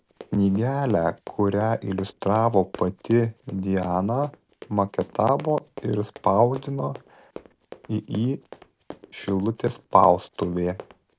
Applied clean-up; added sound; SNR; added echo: none; Run; 20 dB; none.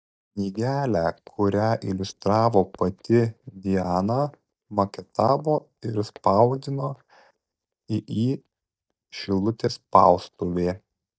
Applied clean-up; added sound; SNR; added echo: neural mask model DeepFilterNet 3.